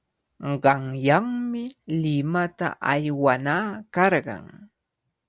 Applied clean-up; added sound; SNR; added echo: none; none; none; none.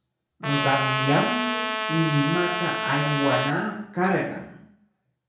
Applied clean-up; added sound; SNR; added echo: none; Trumpet; 1 dB; reverberation time 0.6 s.